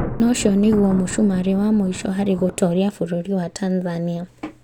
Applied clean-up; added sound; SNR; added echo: none; Thunder; 14 dB; none.